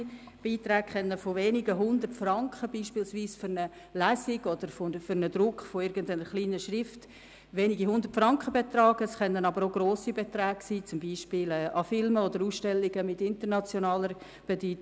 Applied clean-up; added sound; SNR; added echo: none; none; none; none.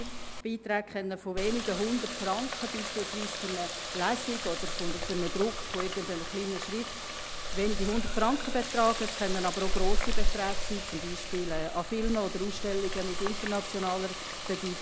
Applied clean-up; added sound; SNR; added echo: none; Water tap, faucet; -1 dB; none.